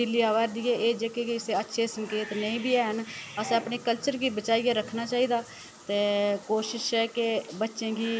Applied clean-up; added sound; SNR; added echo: none; Bathtub (filling or washing) / Cat; 18 dB; none.